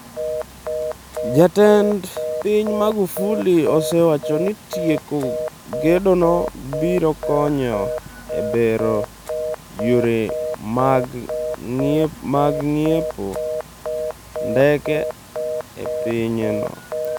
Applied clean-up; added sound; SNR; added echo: none; Telephone; 6 dB; none.